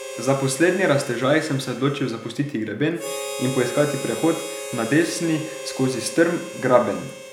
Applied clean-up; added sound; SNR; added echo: none; Harmonica; 11 dB; none.